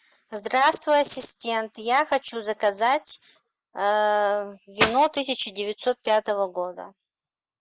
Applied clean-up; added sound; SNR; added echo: none; Clapping; 0 dB; none.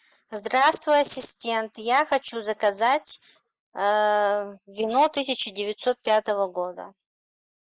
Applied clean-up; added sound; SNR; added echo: neural mask model Resemble Enhance denoiser.